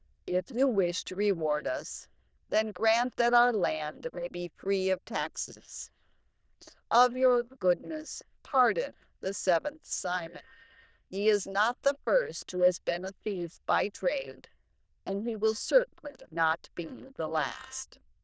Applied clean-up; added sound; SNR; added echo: neural diffusion model UNIVERSE++.